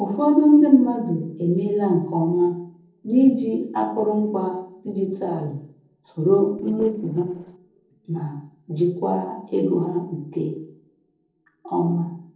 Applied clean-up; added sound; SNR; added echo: neural separator model SepFormer DNS4.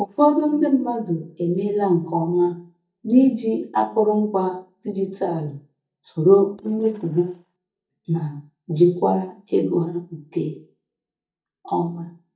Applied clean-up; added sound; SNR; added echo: neural mask model DeepFilterNet 3.